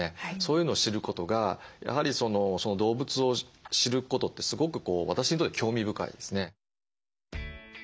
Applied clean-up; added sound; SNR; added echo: none; none; none; none.